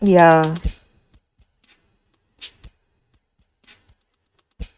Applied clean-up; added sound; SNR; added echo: neural mask model RNNoise.